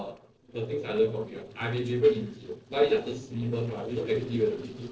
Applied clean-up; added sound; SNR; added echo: neural separator model SepFormer DNS4.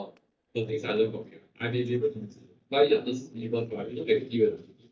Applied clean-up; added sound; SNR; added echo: neural mask model DeepFilterNet 3.